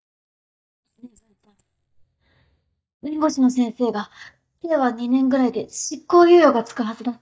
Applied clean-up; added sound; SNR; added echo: neural mask model DeepFilterNet 3.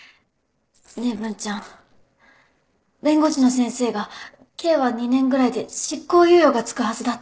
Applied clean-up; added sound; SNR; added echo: neural separator model SepFormer DNS4.